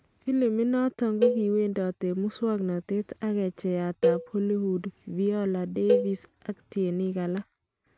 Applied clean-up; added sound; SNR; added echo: none; Cowbell; 4 dB; none.